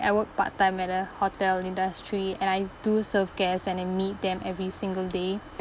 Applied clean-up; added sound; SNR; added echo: none; none; none; none.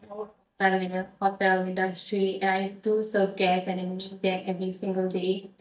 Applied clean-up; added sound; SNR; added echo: neural mask model DeepFilterNet 3.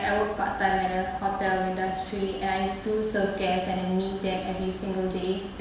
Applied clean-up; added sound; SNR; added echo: none; Train; 17 dB; reverberation time 0.9 s.